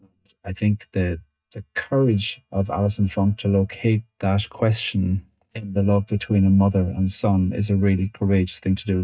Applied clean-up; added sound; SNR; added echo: neural mask model DeepFilterNet 3.